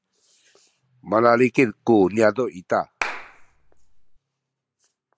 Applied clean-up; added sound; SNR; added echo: none; Clapping; 11 dB; none.